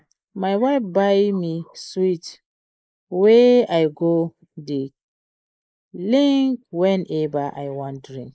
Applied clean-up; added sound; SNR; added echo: neural mask model Resemble Enhance denoiser.